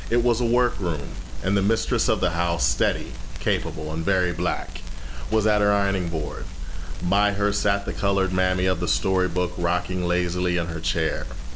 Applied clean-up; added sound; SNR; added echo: none; Crackle; 4 dB; none.